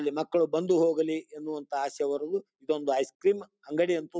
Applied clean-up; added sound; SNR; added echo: none; none; none; none.